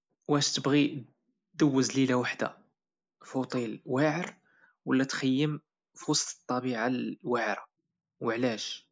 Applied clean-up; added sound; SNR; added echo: neural mask model Resemble Enhance denoiser.